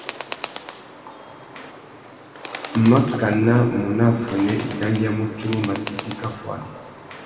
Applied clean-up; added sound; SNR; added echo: none; Bird; 14 dB; reverberation time 2.0 s.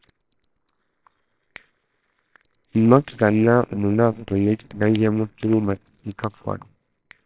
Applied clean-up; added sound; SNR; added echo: neural separator model SepFormer WHAMR!.